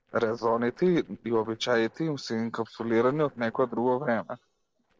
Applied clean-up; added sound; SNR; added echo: neural separator model SepFormer DNS4.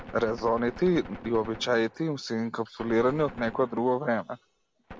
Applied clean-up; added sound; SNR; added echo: none; Gunshot, gunfire; 17 dB; none.